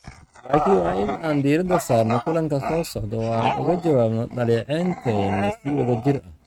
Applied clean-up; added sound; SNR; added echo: neural mask model RNNoise.